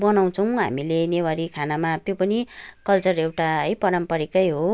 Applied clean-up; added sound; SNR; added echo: none; none; none; none.